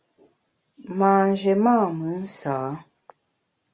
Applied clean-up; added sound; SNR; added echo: none; none; none; none.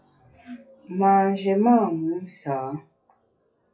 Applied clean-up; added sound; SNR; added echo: classical method WPE with log-MMSE.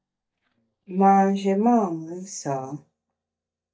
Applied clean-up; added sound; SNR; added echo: neural mask model DeepFilterNet 3.